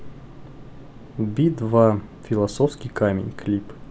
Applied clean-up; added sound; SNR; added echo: none; none; none; none.